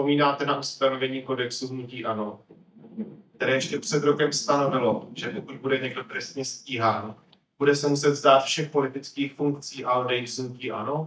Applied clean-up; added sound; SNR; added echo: neural mask model DeepFilterNet 3.